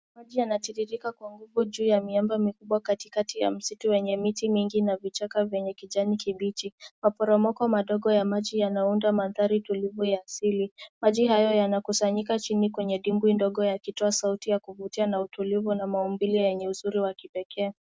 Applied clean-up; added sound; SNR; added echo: none; none; none; none.